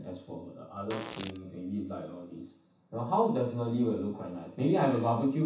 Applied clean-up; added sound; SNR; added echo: none; Fart; 12 dB; reverberation time 0.7 s.